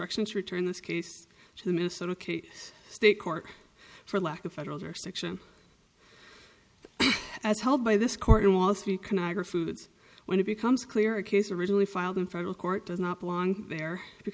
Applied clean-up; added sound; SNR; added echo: none; none; none; none.